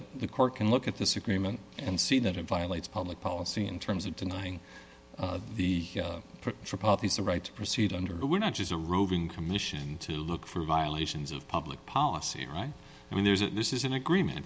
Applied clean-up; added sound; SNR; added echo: none; none; none; none.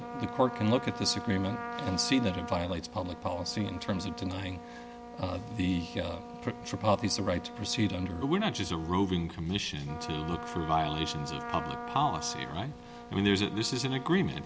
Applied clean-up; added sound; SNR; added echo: none; Trumpet; 11 dB; none.